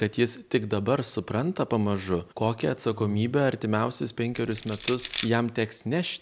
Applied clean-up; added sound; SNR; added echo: none; Crushing; 4 dB; none.